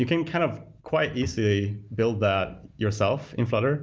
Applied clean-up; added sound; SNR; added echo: none; none; none; none.